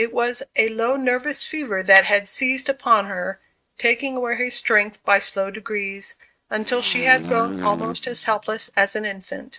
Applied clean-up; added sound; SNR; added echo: neural mask model RNNoise.